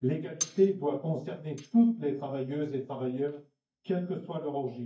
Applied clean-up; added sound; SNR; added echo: neural mask model DeepFilterNet 3.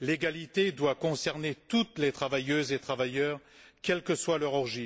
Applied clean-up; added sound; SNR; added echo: none; none; none; none.